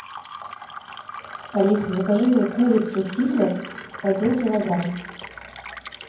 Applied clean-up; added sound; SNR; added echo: none; Fill (with liquid); 15 dB; reverberation time 0.9 s.